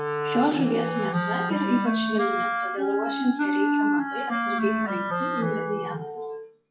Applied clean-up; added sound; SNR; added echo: classical method WPE with log-MMSE.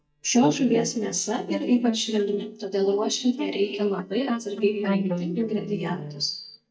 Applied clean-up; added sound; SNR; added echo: neural mask model DeepFilterNet 3.